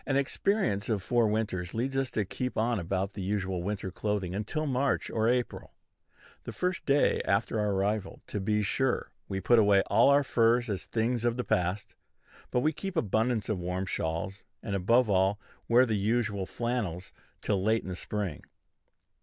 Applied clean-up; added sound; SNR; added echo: none; none; none; none.